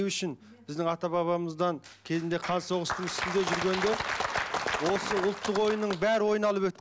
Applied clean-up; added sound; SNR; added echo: none; none; none; none.